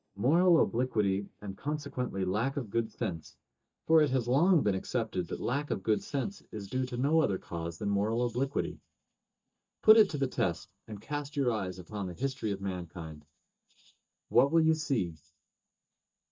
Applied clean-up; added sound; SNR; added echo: neural mask model DeepFilterNet 3.